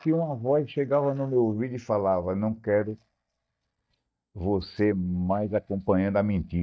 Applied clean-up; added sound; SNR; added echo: neural mask model DeepFilterNet 3.